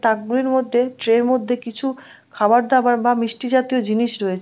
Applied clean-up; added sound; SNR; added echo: none; none; none; none.